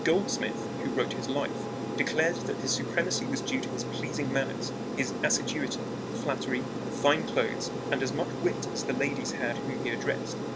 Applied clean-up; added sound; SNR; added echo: none; Aircraft; 2 dB; none.